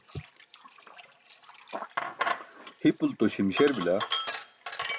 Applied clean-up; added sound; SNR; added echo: none; Sink (filling or washing); 5 dB; none.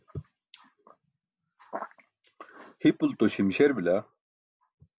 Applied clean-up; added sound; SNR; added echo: none; none; none; none.